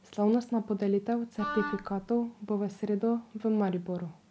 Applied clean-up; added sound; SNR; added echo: none; Wind instrument, woodwind instrument; 8 dB; none.